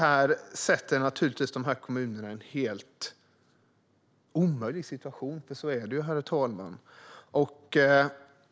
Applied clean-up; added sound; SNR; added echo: none; none; none; none.